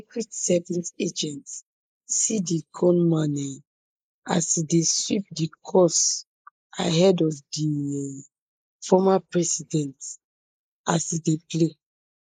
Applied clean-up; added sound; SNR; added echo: neural mask model Resemble Enhance denoiser.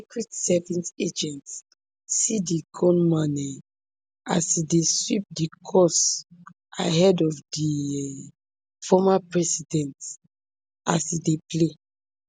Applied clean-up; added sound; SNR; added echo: none; none; none; none.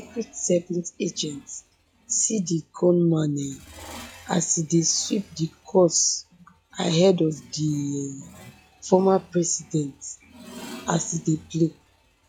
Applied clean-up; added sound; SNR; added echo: classical method log-MMSE.